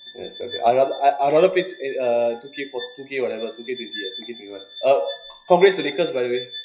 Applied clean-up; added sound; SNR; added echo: classical method WPE with log-MMSE.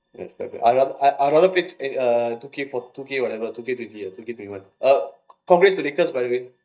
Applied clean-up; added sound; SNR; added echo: neural mask model DeepFilterNet 3.